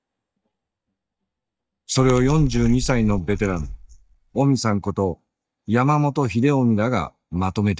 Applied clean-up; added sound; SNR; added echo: neural mask model DeepFilterNet 3.